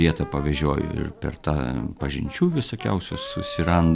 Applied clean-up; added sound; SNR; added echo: none; Brass instrument; 16 dB; none.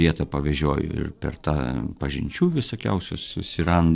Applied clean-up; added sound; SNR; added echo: neural separator model SepFormer DNS4.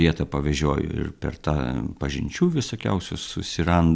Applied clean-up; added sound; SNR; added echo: none; none; none; none.